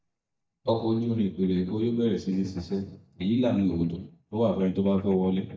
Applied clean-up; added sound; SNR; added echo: neural mask model DeepFilterNet 3.